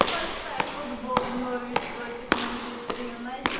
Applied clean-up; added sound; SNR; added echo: none; Walk, footsteps / Slam; -4 dB; reverberation time 0.9 s.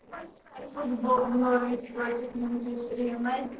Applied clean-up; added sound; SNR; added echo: neural separator model SepFormer DNS4.